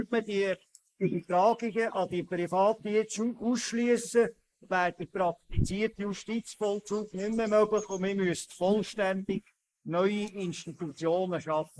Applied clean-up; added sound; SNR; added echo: neural mask model Resemble Enhance denoiser.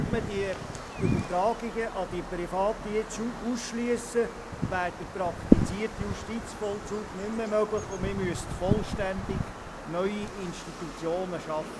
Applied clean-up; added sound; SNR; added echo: none; Wind; 1 dB; none.